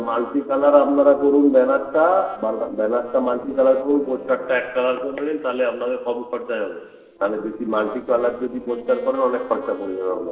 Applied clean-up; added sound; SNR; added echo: neural separator model SepFormer DNS4.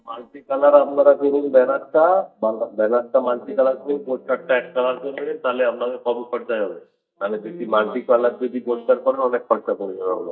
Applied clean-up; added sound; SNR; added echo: neural mask model DeepFilterNet 3.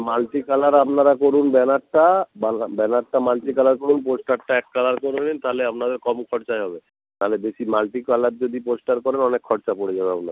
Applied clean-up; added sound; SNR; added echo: none; none; none; none.